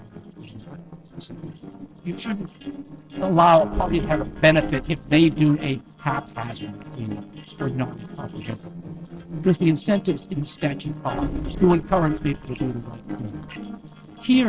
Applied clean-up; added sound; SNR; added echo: neural separator model SepFormer DNS4.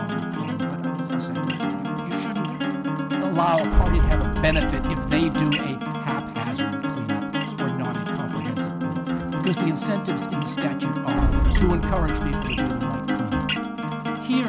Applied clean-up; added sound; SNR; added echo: none; Acoustic guitar + Boom; -4 dB; none.